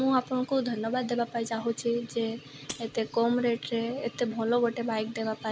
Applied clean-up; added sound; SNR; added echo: none; Shatter; 19 dB; none.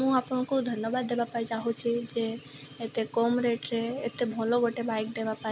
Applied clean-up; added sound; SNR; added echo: none; none; none; none.